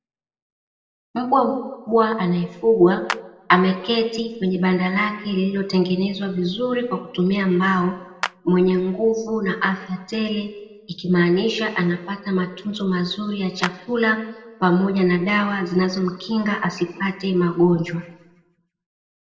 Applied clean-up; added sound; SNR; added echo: none; Clapping; 14 dB; reverberation time 0.9 s.